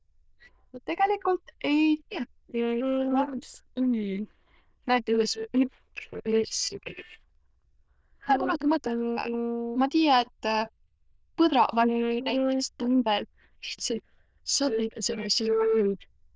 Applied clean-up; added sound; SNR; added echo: neural diffusion model UNIVERSE++.